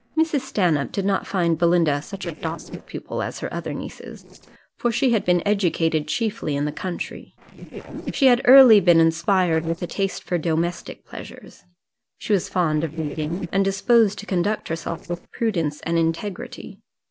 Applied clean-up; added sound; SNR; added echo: neural separator model SepFormer DNS4.